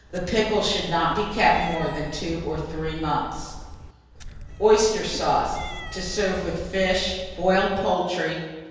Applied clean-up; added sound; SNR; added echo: none; Cat; 12 dB; reverberation time 1.2 s.